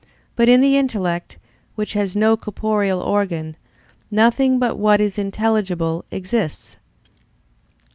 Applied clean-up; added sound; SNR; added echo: none; none; none; none.